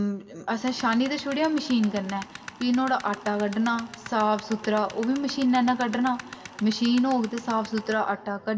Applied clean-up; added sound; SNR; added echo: none; Tools; 17 dB; reverberation time 1.7 s.